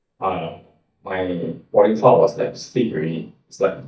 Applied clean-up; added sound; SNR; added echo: neural mask model DeepFilterNet 3.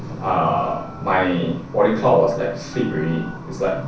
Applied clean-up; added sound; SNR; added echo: none; Telephone; 20 dB; reverberation time 0.6 s.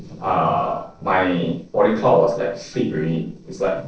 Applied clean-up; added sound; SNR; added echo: neural separator model SepFormer DNS4.